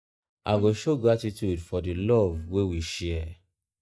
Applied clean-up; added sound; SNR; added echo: neural mask model DeepFilterNet 3.